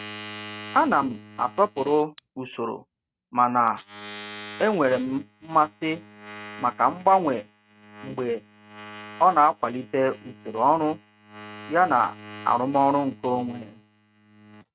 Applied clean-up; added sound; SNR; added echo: neural mask model RNNoise.